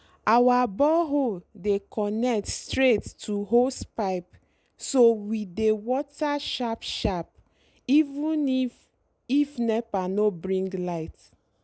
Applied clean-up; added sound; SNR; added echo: none; none; none; none.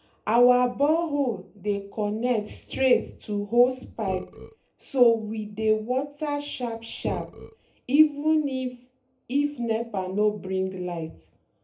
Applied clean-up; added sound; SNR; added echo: none; Burping, eructation; 16 dB; reverberation time 0.3 s.